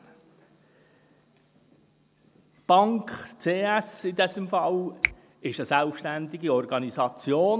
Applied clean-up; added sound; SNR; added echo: none; Finger snapping; 9 dB; none.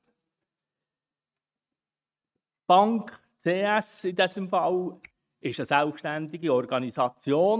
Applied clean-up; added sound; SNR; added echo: neural mask model RNNoise.